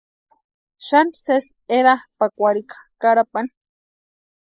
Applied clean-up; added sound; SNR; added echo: neural mask model Resemble Enhance denoiser.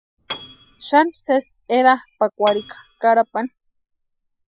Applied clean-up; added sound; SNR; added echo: classical method Wiener filter.